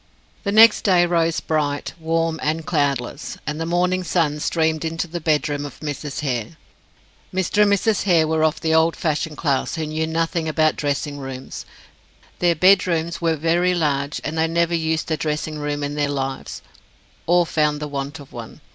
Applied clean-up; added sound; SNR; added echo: none; none; none; none.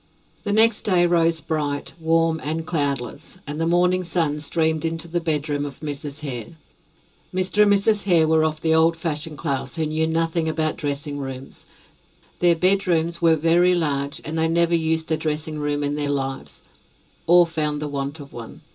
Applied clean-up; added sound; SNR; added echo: none; none; none; reverberation time 0.2 s.